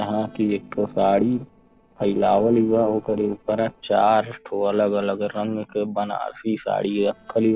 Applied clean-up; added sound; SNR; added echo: neural separator model SepFormer DNS4.